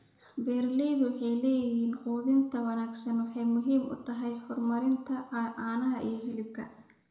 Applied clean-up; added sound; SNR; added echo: none; none; none; reverberation time 0.8 s.